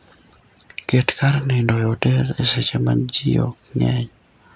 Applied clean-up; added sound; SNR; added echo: none; none; none; none.